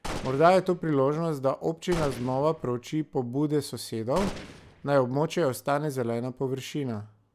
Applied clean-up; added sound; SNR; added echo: none; Gunshot, gunfire; 13 dB; none.